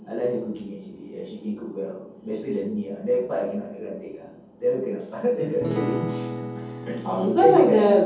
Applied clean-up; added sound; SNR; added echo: none; Acoustic guitar / Strum; 7 dB; reverberation time 0.7 s.